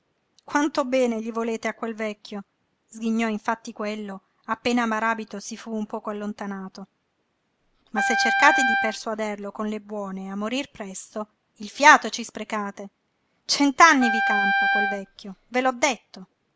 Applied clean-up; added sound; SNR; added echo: none; Wind instrument, woodwind instrument; 0 dB; none.